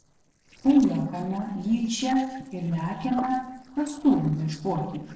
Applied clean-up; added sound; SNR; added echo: neural separator model SepFormer DNS4.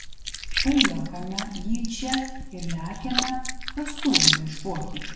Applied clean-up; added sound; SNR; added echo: none; Chewing, mastication; -2 dB; reverberation time 0.8 s.